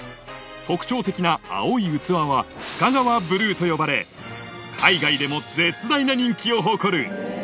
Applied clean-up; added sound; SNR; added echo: none; none; none; none.